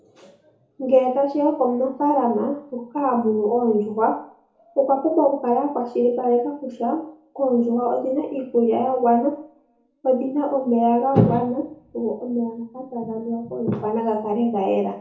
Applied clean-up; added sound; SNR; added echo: none; none; none; reverberation time 0.7 s.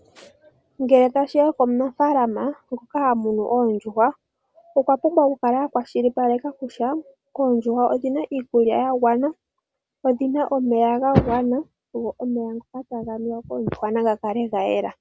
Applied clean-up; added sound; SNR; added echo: none; none; none; none.